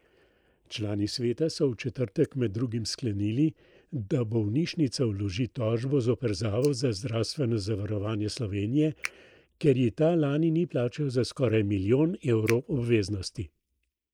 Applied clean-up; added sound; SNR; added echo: neural mask model Resemble Enhance denoiser.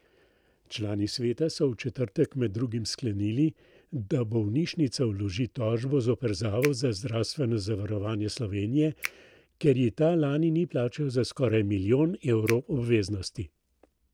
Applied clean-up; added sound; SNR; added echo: none; Finger snapping; 11 dB; none.